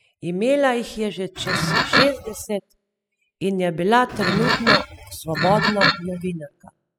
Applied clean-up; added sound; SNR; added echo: classical method spectral subtraction.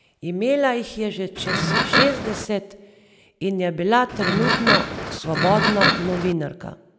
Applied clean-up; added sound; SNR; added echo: none; Livestock, farm animals, working animals; -2 dB; none.